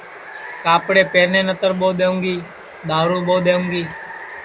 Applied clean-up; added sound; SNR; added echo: none; Water; 15 dB; none.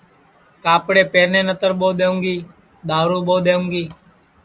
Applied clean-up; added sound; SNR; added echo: none; none; none; none.